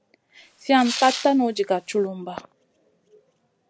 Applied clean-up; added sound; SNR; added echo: none; Tearing; 11 dB; none.